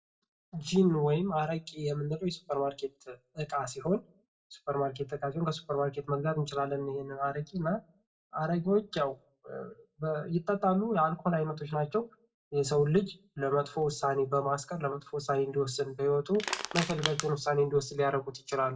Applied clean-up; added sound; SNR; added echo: none; Crushing; 5 dB; reverberation time 0.2 s.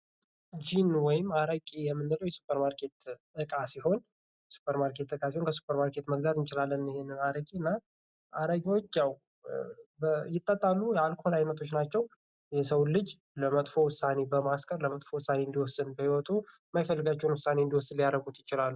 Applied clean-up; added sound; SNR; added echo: none; none; none; none.